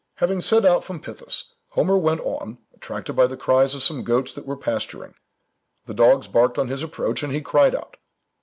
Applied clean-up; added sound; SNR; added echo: none; none; none; none.